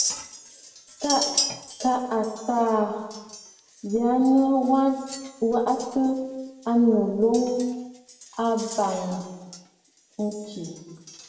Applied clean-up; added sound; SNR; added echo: none; Chink, clink; 11 dB; reverberation time 1.1 s.